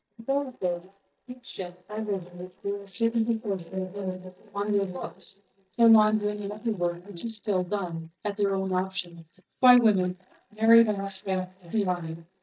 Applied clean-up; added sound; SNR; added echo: neural mask model DeepFilterNet 3.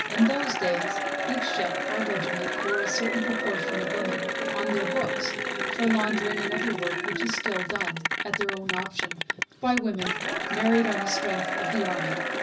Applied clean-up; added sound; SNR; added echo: none; Applause / Cheering; -1 dB; reverberation time 0.4 s.